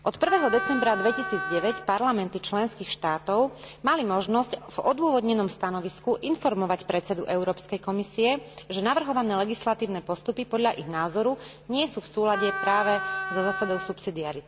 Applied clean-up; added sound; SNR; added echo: none; Wind instrument, woodwind instrument; 5 dB; none.